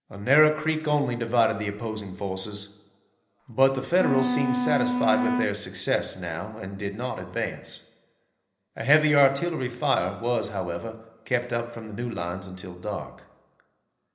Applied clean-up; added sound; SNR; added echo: none; Wind instrument, woodwind instrument; 1 dB; reverberation time 0.8 s.